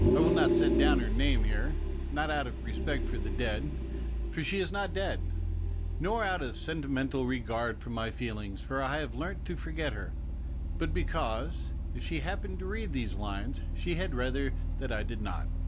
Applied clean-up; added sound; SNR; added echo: none; Vehicle; -3 dB; none.